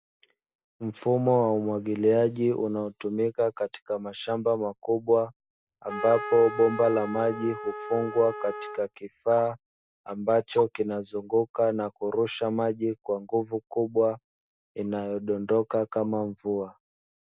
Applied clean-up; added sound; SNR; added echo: none; Trumpet; 10 dB; none.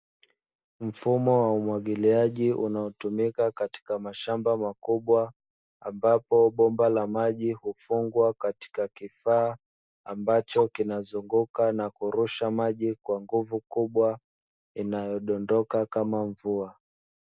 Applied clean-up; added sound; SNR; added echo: none; none; none; none.